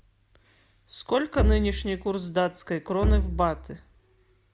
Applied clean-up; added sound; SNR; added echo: none; Bowed string instrument; -2 dB; none.